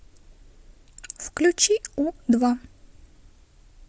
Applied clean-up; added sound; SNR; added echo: none; none; none; none.